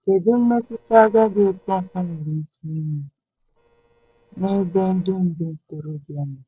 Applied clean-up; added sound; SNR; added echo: neural separator model SepFormer DNS4.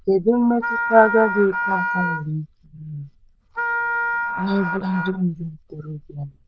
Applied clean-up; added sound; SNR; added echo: neural diffusion model UNIVERSE++.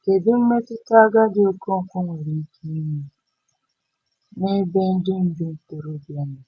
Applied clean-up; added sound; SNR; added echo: none; none; none; none.